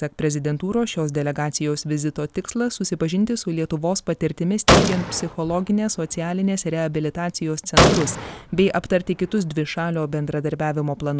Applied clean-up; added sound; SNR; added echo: none; Gunshot, gunfire; 0 dB; none.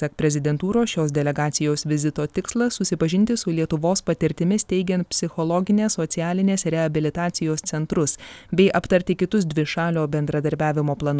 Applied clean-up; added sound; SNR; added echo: none; none; none; none.